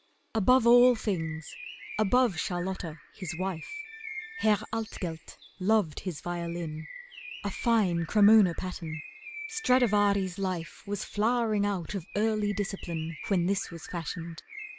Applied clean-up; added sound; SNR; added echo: none; Bird; 17 dB; none.